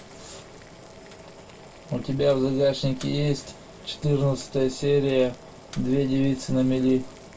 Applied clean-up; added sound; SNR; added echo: none; Boiling; 20 dB; reverberation time 0.1 s.